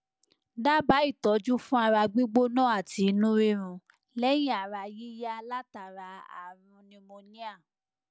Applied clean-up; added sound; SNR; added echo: none; none; none; none.